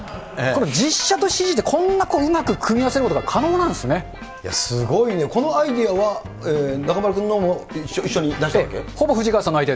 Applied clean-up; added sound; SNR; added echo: none; none; none; none.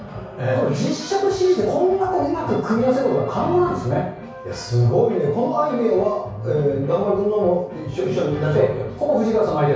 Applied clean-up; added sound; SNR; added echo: none; none; none; reverberation time 0.6 s.